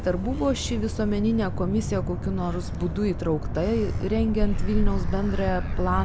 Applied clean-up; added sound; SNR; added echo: none; Motor vehicle (road); 1 dB; none.